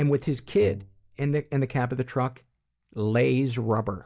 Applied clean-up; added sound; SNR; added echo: neural mask model DeepFilterNet 3.